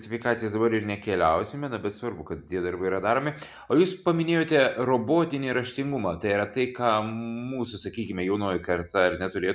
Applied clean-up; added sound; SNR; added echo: none; none; none; none.